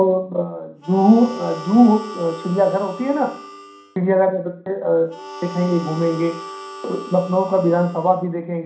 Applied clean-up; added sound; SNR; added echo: none; Harmonica; 16 dB; reverberation time 0.5 s.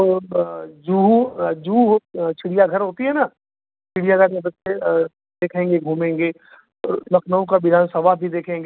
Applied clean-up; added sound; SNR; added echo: none; none; none; none.